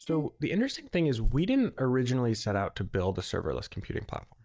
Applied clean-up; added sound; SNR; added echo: neural mask model DeepFilterNet 3.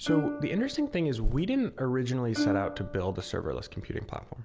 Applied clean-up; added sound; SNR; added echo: none; Plucked string instrument + Bird; 4 dB; none.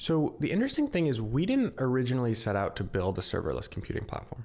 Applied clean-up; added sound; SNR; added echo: none; none; none; none.